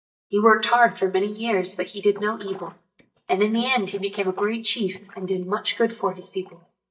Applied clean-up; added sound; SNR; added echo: neural mask model DeepFilterNet 3.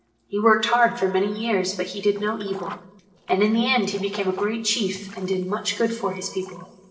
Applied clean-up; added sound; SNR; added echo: neural separator model SepFormer DNS4.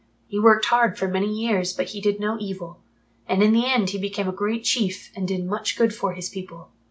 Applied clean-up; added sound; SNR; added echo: none; none; none; none.